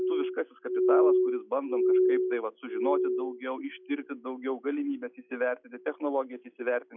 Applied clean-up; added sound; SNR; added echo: classical method log-MMSE.